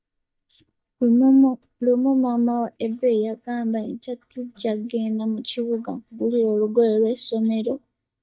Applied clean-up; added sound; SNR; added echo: neural mask model DeepFilterNet 3.